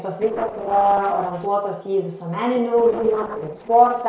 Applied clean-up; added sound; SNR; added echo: neural separator model SepFormer DNS4.